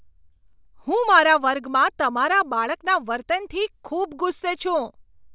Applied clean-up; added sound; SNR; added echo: none; none; none; none.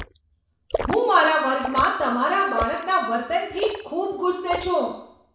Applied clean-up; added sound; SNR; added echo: none; Liquid; 11 dB; reverberation time 0.6 s.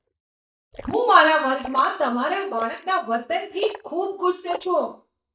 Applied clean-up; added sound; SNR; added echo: neural mask model DeepFilterNet 3.